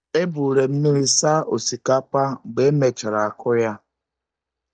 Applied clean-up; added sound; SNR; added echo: neural mask model DeepFilterNet 3.